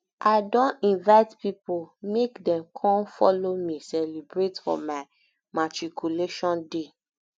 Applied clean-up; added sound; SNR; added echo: none; none; none; none.